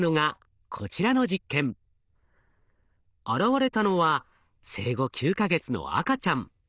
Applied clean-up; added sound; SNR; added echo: neural diffusion model UNIVERSE++.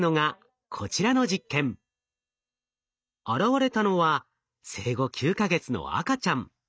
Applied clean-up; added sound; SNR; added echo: neural mask model DeepFilterNet 3.